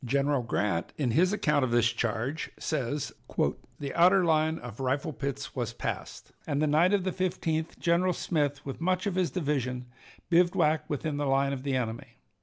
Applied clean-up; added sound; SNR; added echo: none; none; none; none.